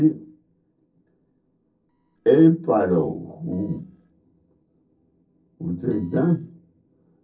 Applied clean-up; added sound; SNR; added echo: neural separator model SepFormer DNS4.